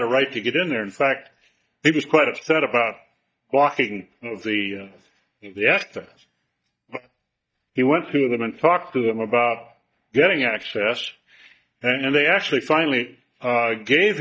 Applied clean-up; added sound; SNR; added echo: neural mask model DeepFilterNet 3.